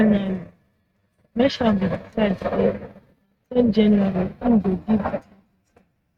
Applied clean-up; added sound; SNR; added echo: neural mask model RNNoise.